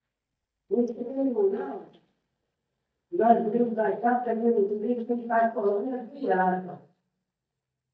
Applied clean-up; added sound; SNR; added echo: neural mask model DeepFilterNet 3.